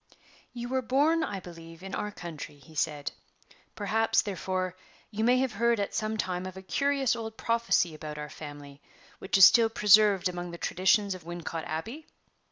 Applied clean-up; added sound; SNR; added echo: none; none; none; none.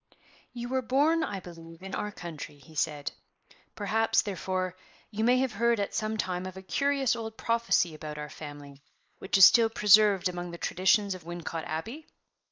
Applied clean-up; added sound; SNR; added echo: neural mask model Resemble Enhance denoiser.